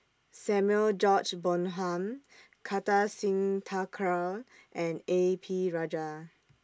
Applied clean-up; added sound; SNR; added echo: none; none; none; none.